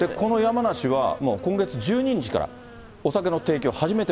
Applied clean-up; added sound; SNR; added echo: none; Insect; 16 dB; none.